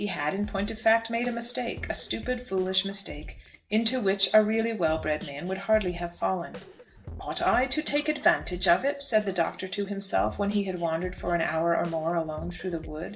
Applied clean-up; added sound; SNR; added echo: none; Drum kit; 16 dB; reverberation time 0.4 s.